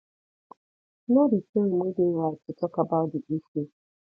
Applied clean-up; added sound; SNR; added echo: none; none; none; none.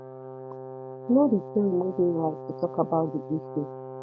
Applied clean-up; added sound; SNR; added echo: none; Brass instrument; 11 dB; none.